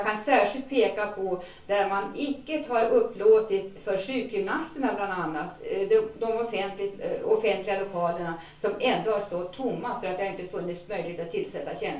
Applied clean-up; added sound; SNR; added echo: none; none; none; reverberation time 0.3 s.